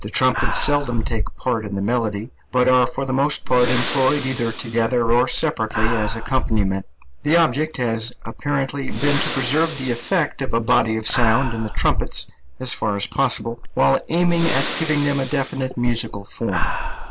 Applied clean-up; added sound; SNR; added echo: none; Breathing; 3 dB; none.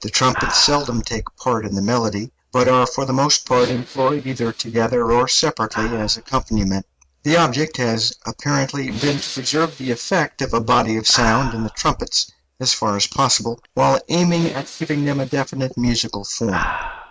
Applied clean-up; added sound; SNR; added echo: neural mask model RNNoise.